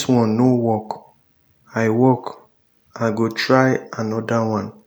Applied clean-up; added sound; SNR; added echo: none; none; none; none.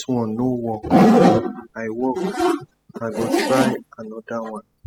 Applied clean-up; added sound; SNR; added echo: classical method spectral subtraction.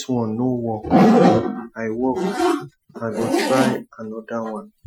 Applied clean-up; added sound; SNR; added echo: classical method Wiener filter.